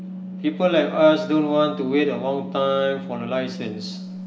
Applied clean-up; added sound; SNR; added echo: none; Organ; 11 dB; reverberation time 1.9 s.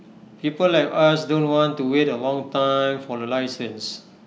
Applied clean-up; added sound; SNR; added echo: none; none; none; none.